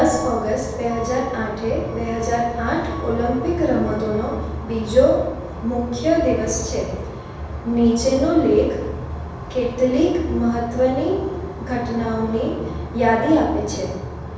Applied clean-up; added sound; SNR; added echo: none; Alarm / Truck; 16 dB; reverberation time 1.1 s.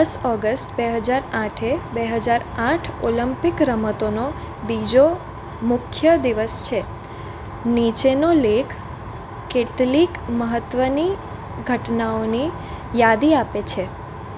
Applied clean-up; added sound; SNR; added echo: none; none; none; none.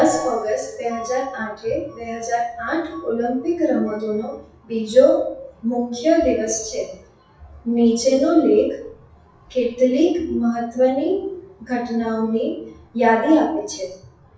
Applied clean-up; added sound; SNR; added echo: classical method WPE with log-MMSE.